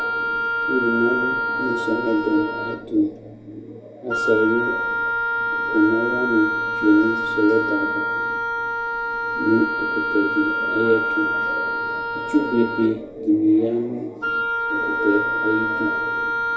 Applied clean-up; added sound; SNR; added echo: none; Wind instrument, woodwind instrument; 1 dB; reverberation time 0.3 s.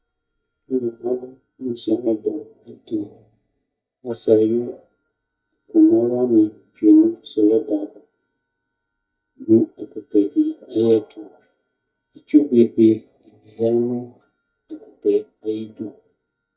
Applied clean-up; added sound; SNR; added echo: neural mask model DeepFilterNet 3.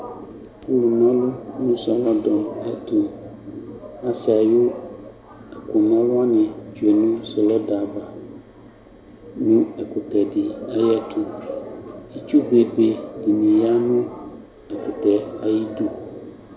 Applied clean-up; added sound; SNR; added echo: none; none; none; none.